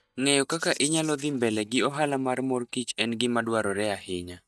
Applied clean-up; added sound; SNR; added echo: neural mask model DeepFilterNet 3.